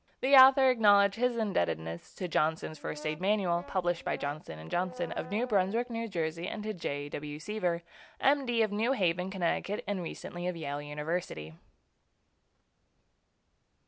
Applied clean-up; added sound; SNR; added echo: none; Brass instrument; 18 dB; none.